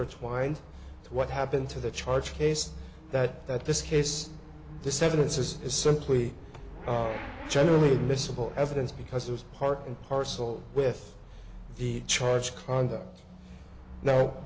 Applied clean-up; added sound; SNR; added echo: none; Motorcycle / Accelerating, revving, vroom; 15 dB; none.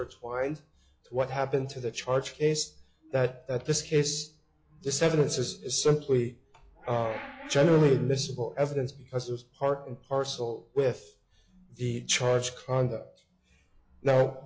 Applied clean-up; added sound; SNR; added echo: classical method log-MMSE.